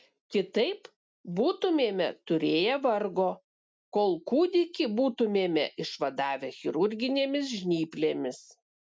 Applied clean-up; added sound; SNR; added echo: none; none; none; none.